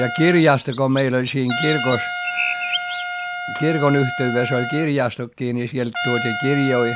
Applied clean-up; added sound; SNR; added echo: none; Chirp, tweet + Trumpet; 6 dB; none.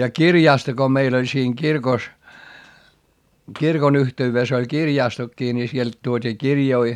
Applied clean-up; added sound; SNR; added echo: none; none; none; none.